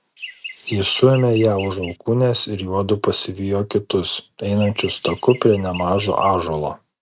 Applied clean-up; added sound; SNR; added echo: neural mask model RNNoise.